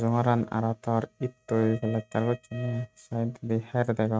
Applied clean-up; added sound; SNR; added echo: neural mask model RNNoise.